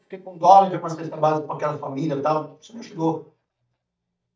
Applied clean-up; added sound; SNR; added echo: neural mask model DeepFilterNet 3.